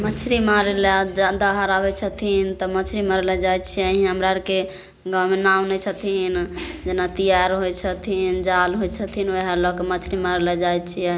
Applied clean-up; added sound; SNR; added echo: none; none; none; none.